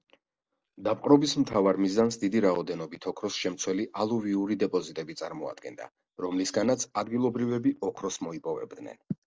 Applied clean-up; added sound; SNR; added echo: neural separator model SepFormer DNS4.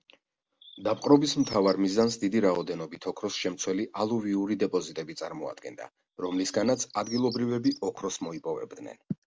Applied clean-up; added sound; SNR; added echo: none; Bird; 20 dB; none.